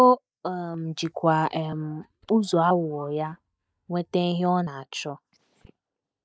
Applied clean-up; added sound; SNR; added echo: neural mask model DeepFilterNet 3.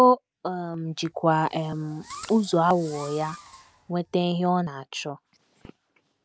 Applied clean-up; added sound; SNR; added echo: none; Fireworks; 19 dB; none.